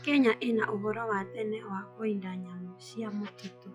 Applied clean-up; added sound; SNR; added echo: classical method log-MMSE.